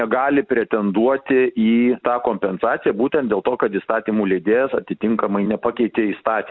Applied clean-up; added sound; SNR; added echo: none; none; none; none.